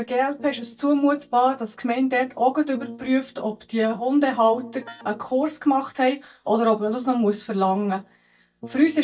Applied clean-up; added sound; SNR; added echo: neural mask model DeepFilterNet 3.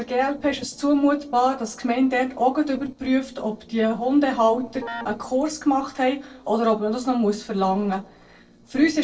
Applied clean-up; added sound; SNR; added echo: neural separator model SepFormer DNS4.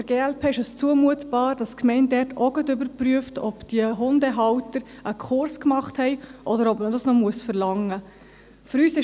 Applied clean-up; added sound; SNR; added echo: none; none; none; none.